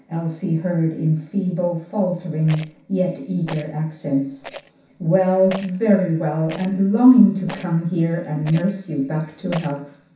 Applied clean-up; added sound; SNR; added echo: none; Rattle; 19 dB; reverberation time 0.7 s.